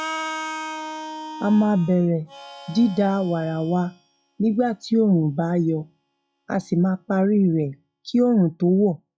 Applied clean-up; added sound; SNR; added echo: classical method log-MMSE.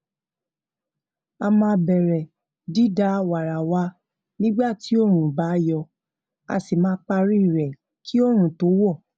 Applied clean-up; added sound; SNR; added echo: none; none; none; none.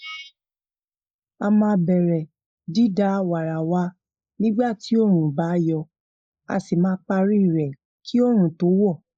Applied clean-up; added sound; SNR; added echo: neural mask model Resemble Enhance denoiser.